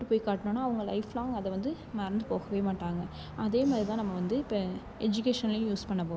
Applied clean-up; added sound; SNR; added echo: none; Car passing by; 17 dB; none.